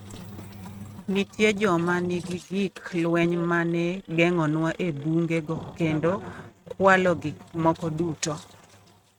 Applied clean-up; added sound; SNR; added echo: neural mask model RNNoise.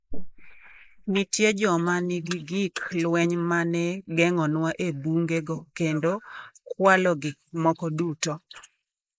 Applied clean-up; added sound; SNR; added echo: neural mask model Resemble Enhance denoiser.